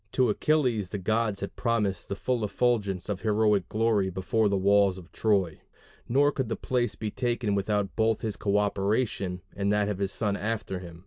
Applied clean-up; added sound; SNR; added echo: none; none; none; none.